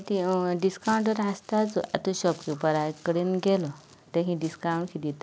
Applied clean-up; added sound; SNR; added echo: none; none; none; none.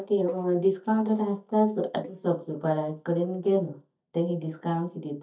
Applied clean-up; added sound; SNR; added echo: neural mask model DeepFilterNet 3.